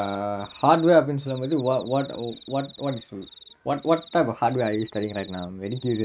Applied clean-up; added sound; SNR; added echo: neural mask model RNNoise.